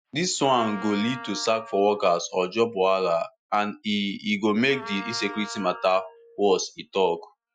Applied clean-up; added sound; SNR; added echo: classical method Wiener filter.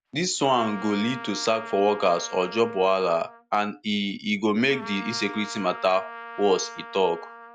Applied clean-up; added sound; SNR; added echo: none; Trumpet; 15 dB; none.